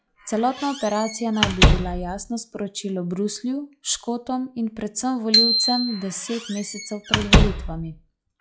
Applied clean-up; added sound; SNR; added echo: classical method log-MMSE.